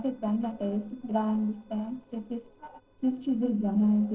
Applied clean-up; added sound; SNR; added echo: neural separator model SepFormer DNS4.